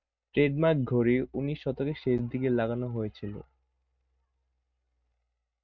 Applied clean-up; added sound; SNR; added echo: neural mask model RNNoise.